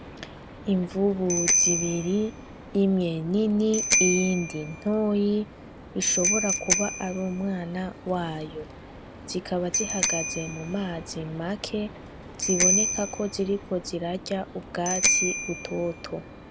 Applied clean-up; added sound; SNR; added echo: none; Bicycle bell; 2 dB; none.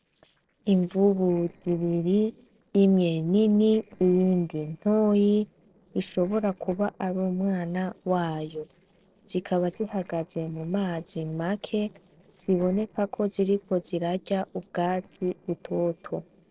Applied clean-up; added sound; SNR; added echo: neural separator model SepFormer DNS4.